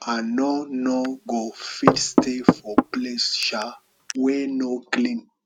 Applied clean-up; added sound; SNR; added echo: neural mask model RNNoise.